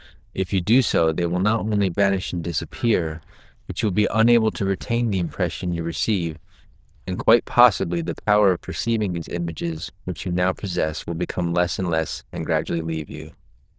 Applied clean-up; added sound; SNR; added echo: neural diffusion model UNIVERSE++.